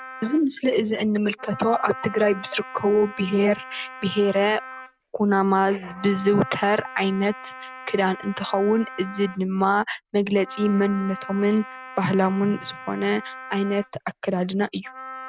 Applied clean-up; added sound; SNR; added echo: none; Wind instrument, woodwind instrument; 16 dB; none.